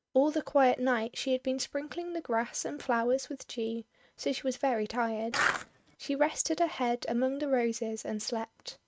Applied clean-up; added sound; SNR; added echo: neural mask model RNNoise.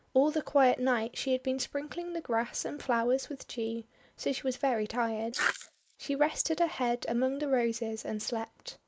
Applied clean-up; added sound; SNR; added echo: neural mask model Resemble Enhance denoiser.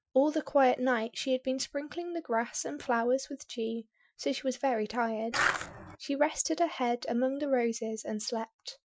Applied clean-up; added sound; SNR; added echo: classical method Wiener filter.